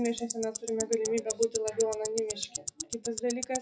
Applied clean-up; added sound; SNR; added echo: classical method WPE with log-MMSE.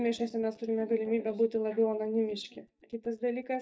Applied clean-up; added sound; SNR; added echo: neural mask model DeepFilterNet 3.